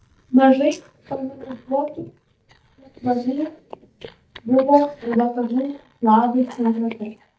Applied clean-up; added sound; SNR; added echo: neural mask model DeepFilterNet 3.